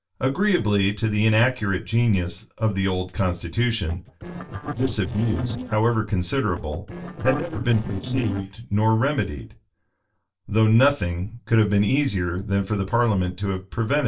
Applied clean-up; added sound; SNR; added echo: neural separator model SepFormer DNS4.